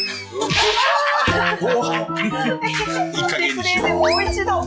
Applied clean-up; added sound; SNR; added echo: classical method log-MMSE.